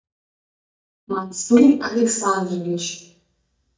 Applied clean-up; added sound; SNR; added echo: neural mask model DeepFilterNet 3.